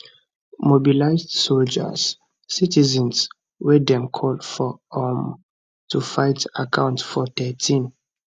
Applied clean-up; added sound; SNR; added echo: none; none; none; none.